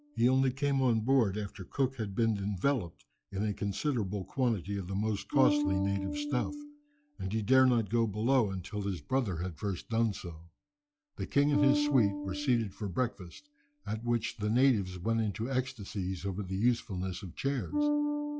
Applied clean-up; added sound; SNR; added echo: classical method log-MMSE.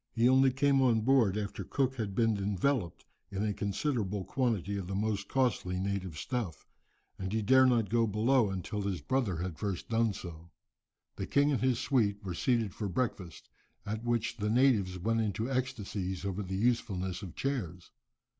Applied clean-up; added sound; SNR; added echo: none; none; none; none.